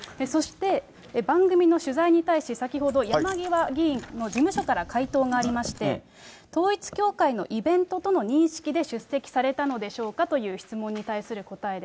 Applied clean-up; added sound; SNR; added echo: none; Chewing, mastication; 14 dB; none.